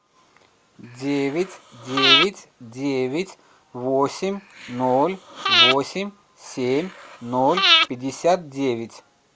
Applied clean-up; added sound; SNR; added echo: none; Breathing; -3 dB; none.